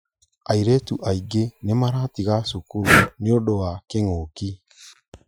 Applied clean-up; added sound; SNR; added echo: classical method Wiener filter.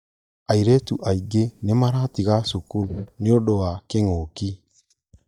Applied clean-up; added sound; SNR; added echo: neural mask model DeepFilterNet 3.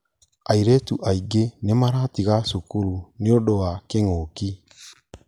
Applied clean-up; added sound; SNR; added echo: none; none; none; none.